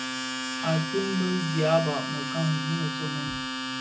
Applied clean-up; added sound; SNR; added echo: none; Domestic sounds, home sounds; 3 dB; reverberation time 0.4 s.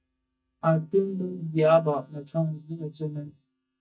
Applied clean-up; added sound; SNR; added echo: neural mask model DeepFilterNet 3.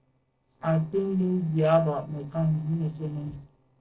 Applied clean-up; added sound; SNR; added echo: neural separator model SepFormer DNS4.